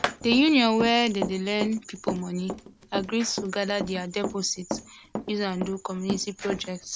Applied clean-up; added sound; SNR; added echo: none; Run; 8 dB; none.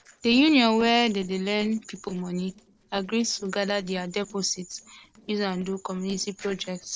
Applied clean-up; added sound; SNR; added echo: neural separator model SepFormer DNS4.